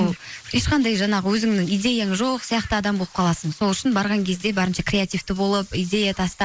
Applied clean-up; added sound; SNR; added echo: neural mask model Resemble Enhance denoiser.